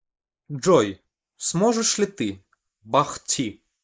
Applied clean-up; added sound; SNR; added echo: neural mask model Resemble Enhance denoiser.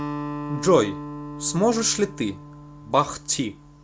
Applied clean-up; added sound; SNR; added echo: none; Acoustic guitar; 10 dB; none.